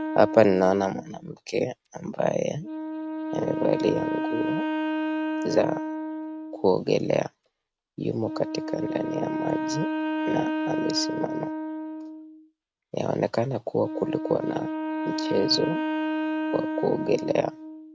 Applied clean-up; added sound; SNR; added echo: neural mask model RNNoise.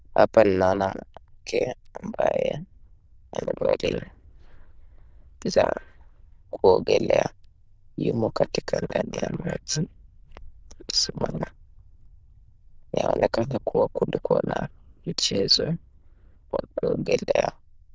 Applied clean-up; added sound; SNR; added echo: neural diffusion model UNIVERSE++.